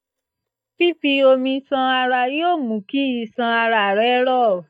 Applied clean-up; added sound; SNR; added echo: neural mask model DeepFilterNet 3.